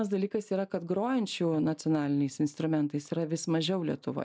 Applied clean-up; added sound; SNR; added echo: neural mask model Resemble Enhance denoiser.